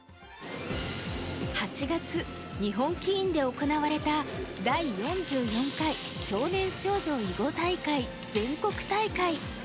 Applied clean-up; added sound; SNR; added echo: none; Gong; 17 dB; none.